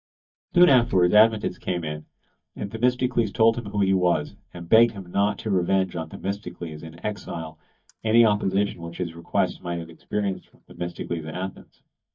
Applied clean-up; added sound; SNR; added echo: neural mask model DeepFilterNet 3.